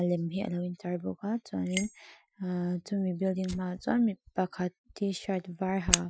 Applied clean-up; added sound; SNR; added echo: classical method Wiener filter.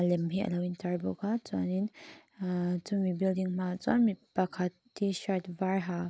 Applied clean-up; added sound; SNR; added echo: none; none; none; none.